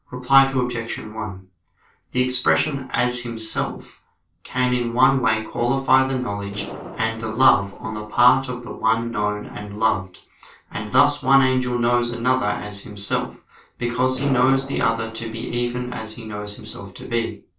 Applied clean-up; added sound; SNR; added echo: neural separator model SepFormer DNS4.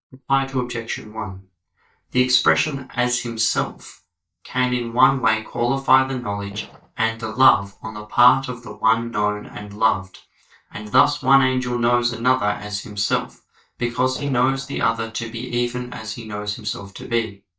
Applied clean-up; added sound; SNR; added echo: neural mask model DeepFilterNet 3.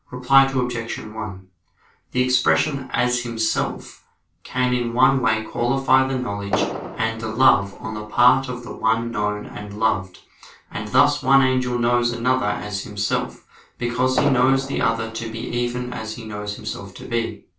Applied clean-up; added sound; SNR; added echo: none; Fireworks; 9 dB; reverberation time 0.3 s.